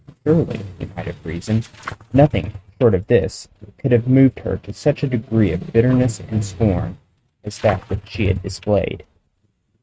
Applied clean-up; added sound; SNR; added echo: neural mask model RNNoise.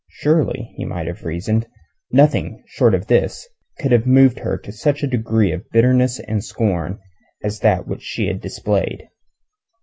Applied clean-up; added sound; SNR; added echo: none; none; none; none.